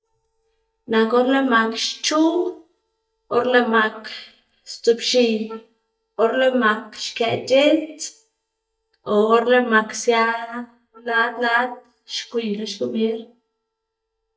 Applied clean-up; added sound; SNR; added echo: neural mask model DeepFilterNet 3.